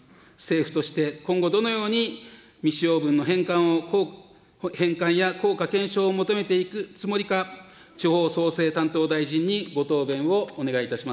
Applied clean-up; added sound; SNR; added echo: none; none; none; none.